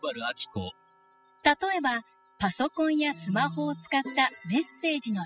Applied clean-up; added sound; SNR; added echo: classical method spectral subtraction.